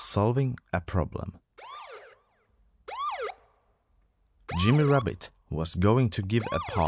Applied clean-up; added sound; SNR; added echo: none; Motor vehicle (road) / Siren; 13 dB; none.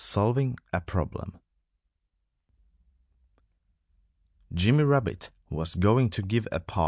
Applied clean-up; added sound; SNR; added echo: none; none; none; none.